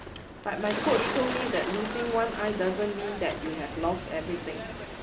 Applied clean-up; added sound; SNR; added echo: none; Bird; 4 dB; none.